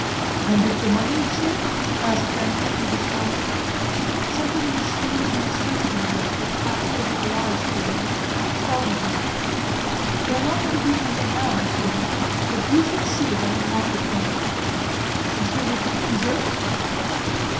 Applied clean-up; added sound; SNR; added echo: none; Stream; -5 dB; reverberation time 0.7 s.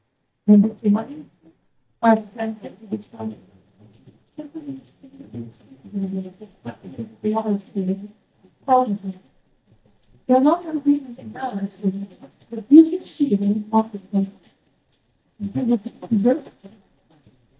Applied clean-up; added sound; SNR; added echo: neural mask model DeepFilterNet 3.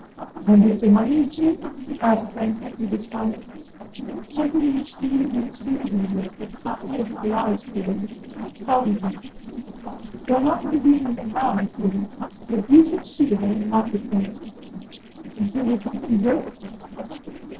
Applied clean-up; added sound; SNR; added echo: neural separator model SepFormer DNS4.